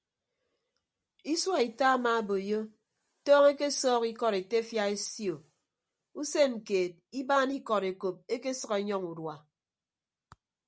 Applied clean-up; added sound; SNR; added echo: none; none; none; none.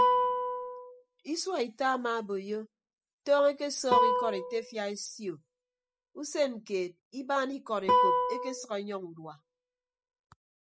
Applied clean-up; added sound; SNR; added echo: classical method spectral subtraction.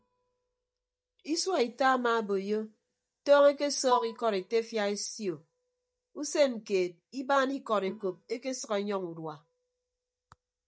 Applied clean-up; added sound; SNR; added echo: neural mask model DeepFilterNet 3.